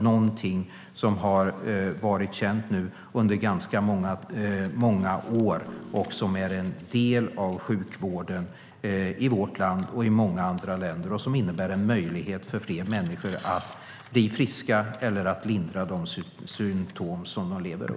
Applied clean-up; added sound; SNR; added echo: none; Piano; 19 dB; none.